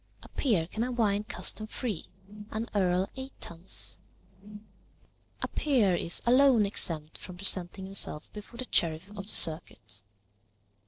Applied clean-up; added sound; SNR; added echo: neural separator model SepFormer DNS4.